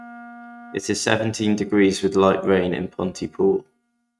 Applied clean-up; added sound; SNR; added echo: neural mask model RNNoise.